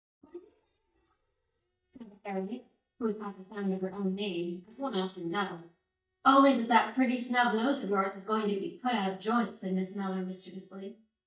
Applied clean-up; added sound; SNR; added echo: neural mask model DeepFilterNet 3.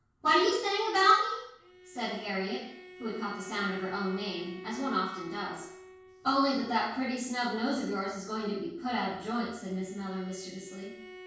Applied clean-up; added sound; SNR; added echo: none; Bowed string instrument; 18 dB; reverberation time 0.6 s.